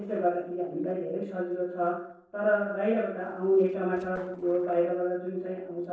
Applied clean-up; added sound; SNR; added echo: neural separator model SepFormer DNS4.